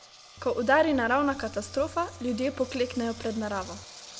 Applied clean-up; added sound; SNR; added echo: none; Engine; 20 dB; none.